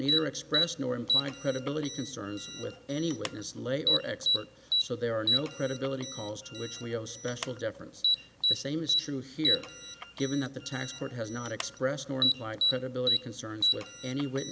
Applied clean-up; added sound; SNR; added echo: none; Alarm; -1 dB; none.